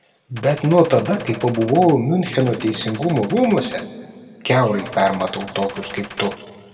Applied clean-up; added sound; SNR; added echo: none; Gunshot, gunfire; 17 dB; reverberation time 1.7 s.